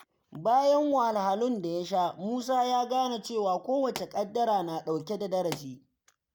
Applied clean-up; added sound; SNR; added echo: none; Explosion; 18 dB; none.